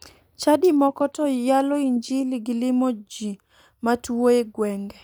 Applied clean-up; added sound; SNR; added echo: neural mask model DeepFilterNet 3.